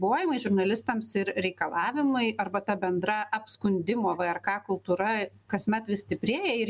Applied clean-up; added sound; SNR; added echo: none; none; none; none.